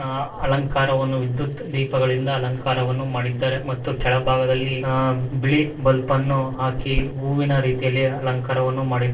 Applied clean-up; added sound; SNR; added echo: neural separator model SepFormer DNS4.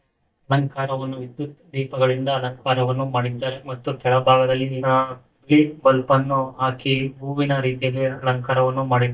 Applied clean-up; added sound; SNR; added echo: neural mask model DeepFilterNet 3.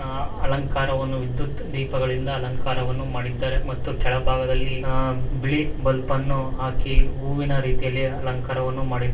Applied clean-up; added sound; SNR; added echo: none; Fire; -2 dB; reverberation time 0.3 s.